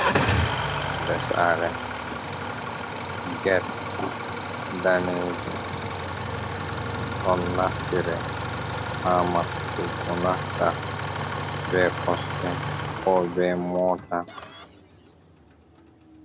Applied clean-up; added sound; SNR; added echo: none; Idling / Engine starting; 1 dB; none.